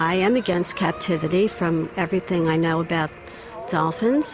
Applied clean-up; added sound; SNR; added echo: none; none; none; none.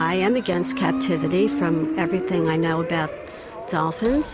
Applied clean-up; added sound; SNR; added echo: none; Squeak; 5 dB; none.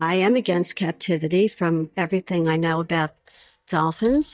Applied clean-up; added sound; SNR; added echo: neural mask model DeepFilterNet 3.